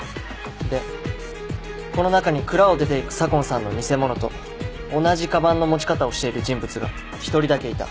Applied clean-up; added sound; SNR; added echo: none; none; none; none.